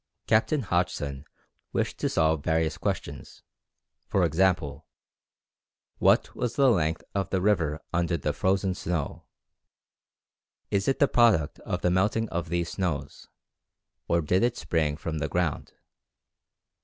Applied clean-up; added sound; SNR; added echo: none; none; none; none.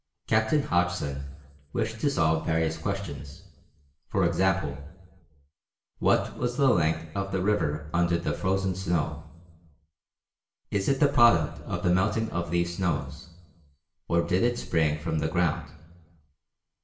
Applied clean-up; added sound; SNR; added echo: none; none; none; reverberation time 0.8 s.